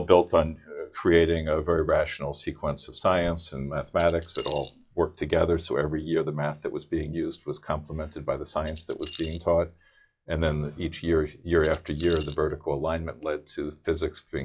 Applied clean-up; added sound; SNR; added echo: classical method log-MMSE.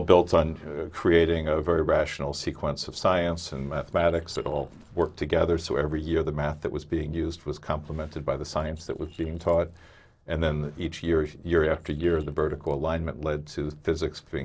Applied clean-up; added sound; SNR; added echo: neural separator model SepFormer DNS4.